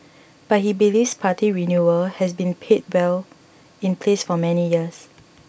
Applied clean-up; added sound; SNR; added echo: none; none; none; none.